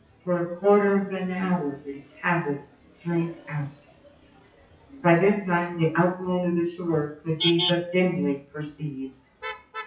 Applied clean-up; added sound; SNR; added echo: classical method WPE with log-MMSE.